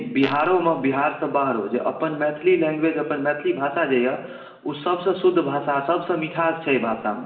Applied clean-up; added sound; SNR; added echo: none; Fart; 13 dB; reverberation time 1.1 s.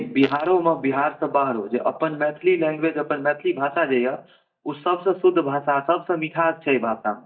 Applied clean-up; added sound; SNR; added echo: neural mask model DeepFilterNet 3.